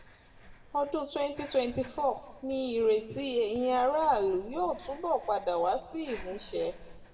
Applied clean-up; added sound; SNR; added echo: none; Breathing; 19 dB; reverberation time 1.1 s.